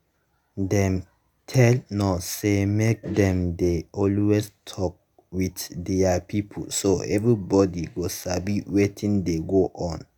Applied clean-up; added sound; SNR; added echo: none; none; none; none.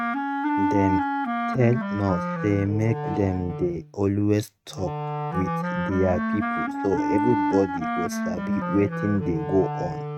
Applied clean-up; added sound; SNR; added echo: neural mask model RNNoise.